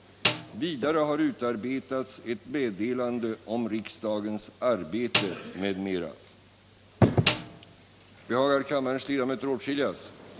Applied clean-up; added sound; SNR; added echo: none; Snare drum; 3 dB; none.